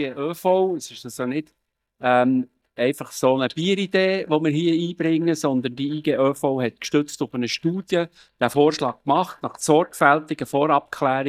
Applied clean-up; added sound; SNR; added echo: neural mask model DeepFilterNet 3.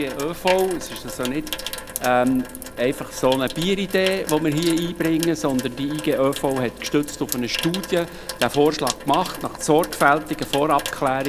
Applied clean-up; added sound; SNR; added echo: none; Sink (filling or washing) / Water tap, faucet; 11 dB; none.